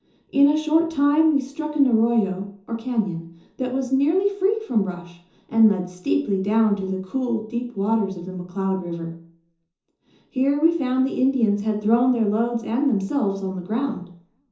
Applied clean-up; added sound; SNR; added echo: none; none; none; reverberation time 0.6 s.